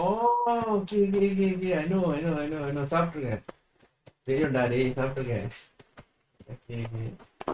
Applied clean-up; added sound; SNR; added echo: neural mask model RNNoise.